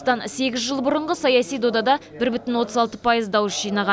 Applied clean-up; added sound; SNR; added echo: none; none; none; none.